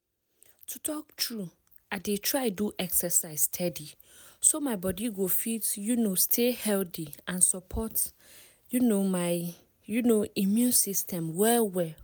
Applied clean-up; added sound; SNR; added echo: none; none; none; none.